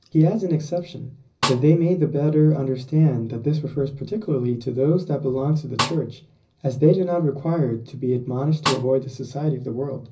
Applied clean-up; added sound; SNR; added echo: none; Snare drum; 7 dB; reverberation time 0.4 s.